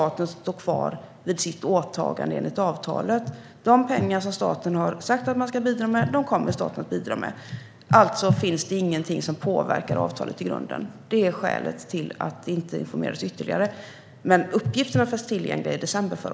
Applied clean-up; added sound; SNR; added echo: none; none; none; none.